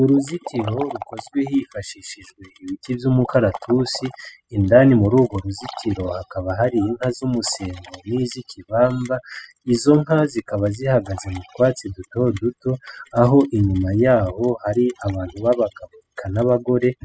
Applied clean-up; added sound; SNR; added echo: classical method spectral subtraction.